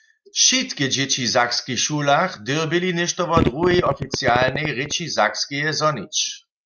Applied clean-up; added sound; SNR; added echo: neural mask model RNNoise.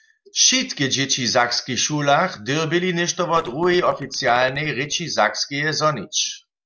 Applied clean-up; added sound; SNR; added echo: neural separator model SepFormer DNS4.